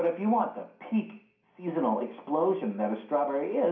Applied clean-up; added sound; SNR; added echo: none; none; none; reverberation time 0.5 s.